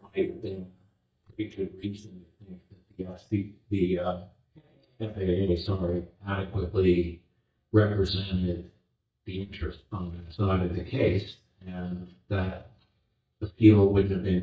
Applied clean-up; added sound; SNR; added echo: neural mask model DeepFilterNet 3.